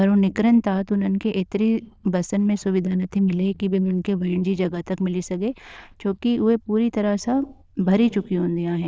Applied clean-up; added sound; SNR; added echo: neural diffusion model UNIVERSE++.